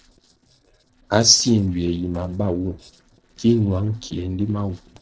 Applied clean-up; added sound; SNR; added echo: neural separator model SepFormer DNS4.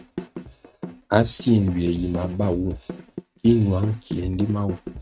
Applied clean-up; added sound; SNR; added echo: neural mask model RNNoise.